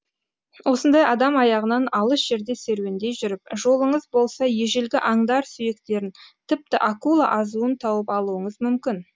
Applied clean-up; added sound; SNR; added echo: none; none; none; none.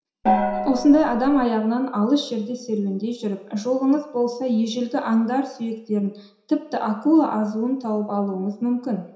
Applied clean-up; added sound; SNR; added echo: none; Gong; 2 dB; reverberation time 0.7 s.